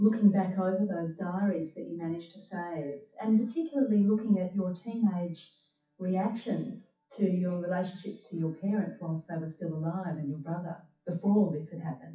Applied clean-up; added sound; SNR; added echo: classical method WPE with log-MMSE.